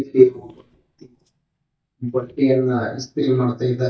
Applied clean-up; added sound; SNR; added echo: neural mask model DeepFilterNet 3.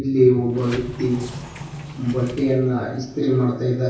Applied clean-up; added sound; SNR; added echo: none; Sliding door; 15 dB; reverberation time 0.6 s.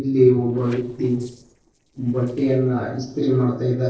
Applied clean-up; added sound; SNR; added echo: neural separator model SepFormer DNS4.